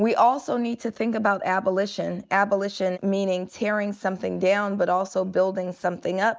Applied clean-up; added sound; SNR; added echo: none; none; none; none.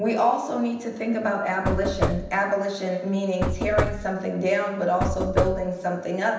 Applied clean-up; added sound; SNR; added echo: none; Knock / Wood; 2 dB; reverberation time 0.9 s.